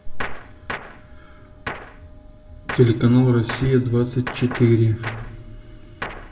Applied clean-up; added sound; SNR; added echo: none; Gunshot, gunfire; 14 dB; reverberation time 1.3 s.